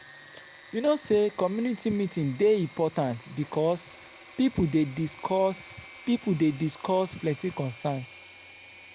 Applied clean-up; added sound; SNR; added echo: none; Engine / Mechanisms; 19 dB; none.